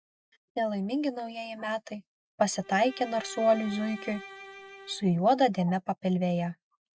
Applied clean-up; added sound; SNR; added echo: none; Bowed string instrument; 16 dB; none.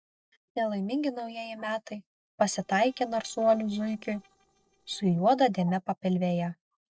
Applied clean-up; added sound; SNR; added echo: neural separator model SepFormer DNS4.